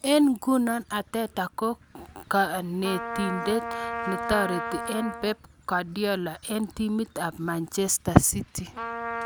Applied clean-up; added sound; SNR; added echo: none; Trumpet; 10 dB; none.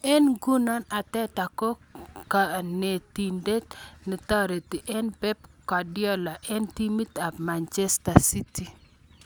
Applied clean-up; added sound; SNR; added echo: none; none; none; none.